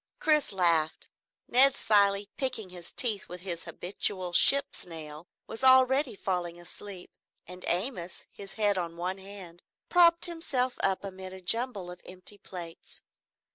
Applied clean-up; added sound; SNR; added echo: none; none; none; none.